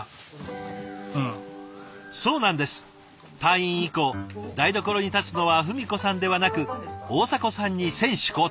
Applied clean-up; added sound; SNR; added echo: none; none; none; none.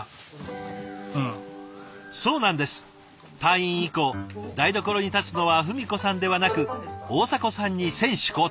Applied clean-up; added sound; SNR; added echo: none; Bowed string instrument; 12 dB; none.